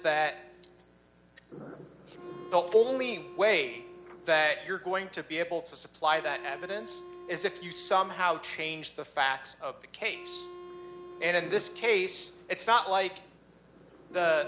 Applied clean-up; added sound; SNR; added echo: none; Wind instrument, woodwind instrument; 18 dB; none.